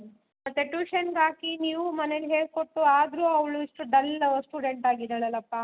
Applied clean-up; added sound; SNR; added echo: none; none; none; none.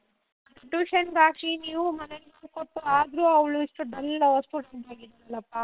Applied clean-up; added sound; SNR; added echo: neural separator model SepFormer WHAM!.